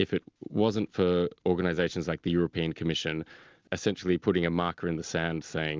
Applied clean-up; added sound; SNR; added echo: none; none; none; none.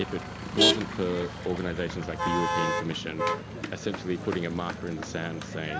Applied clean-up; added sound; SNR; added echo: none; Motor vehicle (road); -1 dB; none.